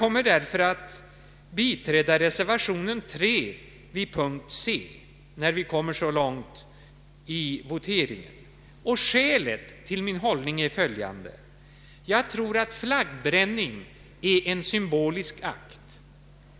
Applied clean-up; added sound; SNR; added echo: none; none; none; none.